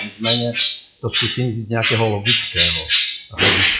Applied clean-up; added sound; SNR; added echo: classical method WPE with log-MMSE.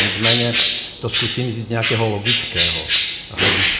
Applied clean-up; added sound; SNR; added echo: none; Bird; -3 dB; reverberation time 0.5 s.